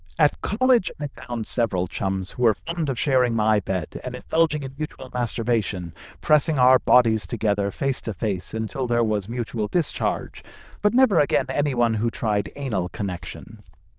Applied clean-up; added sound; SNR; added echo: neural diffusion model UNIVERSE++.